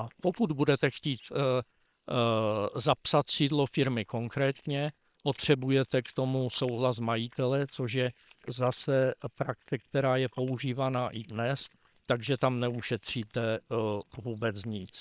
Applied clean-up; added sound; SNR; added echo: neural separator model SepFormer WHAM!.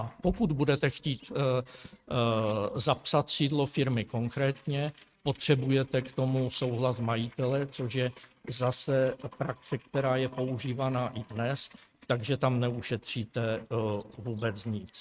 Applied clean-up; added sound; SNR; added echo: neural mask model RNNoise.